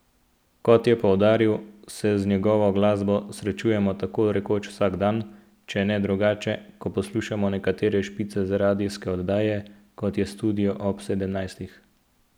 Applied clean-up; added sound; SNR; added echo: none; none; none; none.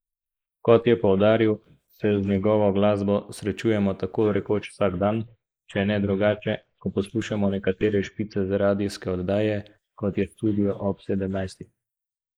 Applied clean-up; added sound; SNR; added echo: neural mask model Resemble Enhance denoiser.